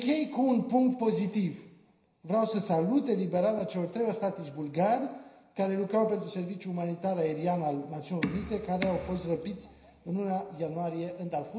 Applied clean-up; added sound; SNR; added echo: none; none; none; reverberation time 0.9 s.